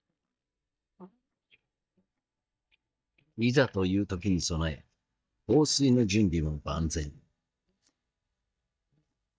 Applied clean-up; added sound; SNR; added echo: neural mask model DeepFilterNet 3.